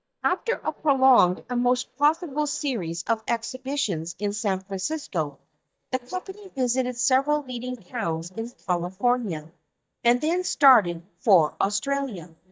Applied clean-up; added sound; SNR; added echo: neural mask model DeepFilterNet 3.